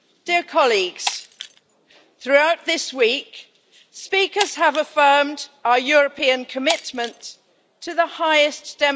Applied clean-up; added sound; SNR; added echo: none; Shatter; 15 dB; none.